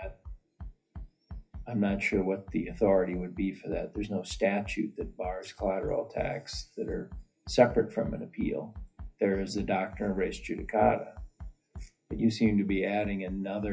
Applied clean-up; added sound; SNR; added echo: classical method WPE with log-MMSE.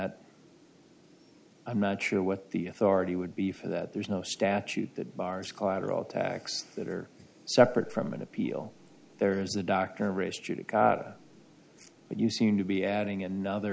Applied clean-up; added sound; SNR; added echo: none; none; none; none.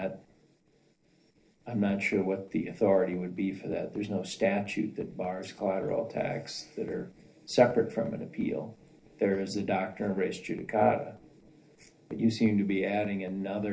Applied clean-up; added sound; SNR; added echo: neural separator model SepFormer DNS4.